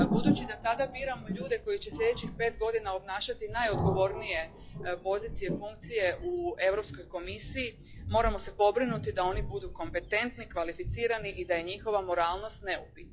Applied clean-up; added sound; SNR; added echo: classical method log-MMSE.